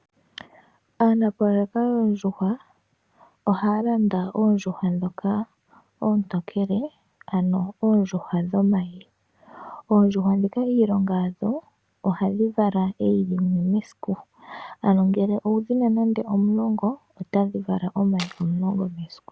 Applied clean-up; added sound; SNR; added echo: none; Tools; 14 dB; none.